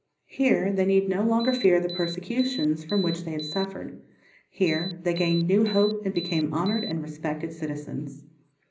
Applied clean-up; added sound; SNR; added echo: none; Alarm; 12 dB; reverberation time 0.5 s.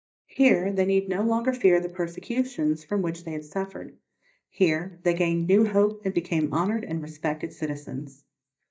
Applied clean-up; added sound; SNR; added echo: neural mask model DeepFilterNet 3.